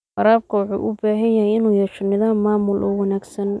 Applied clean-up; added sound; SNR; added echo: none; none; none; none.